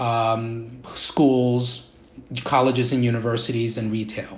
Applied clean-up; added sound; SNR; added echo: none; none; none; none.